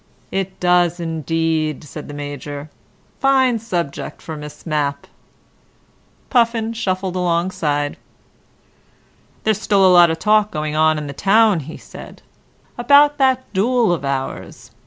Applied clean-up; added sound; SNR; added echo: none; none; none; none.